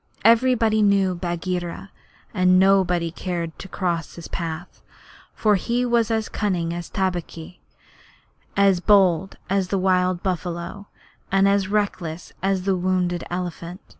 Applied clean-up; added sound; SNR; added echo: none; none; none; none.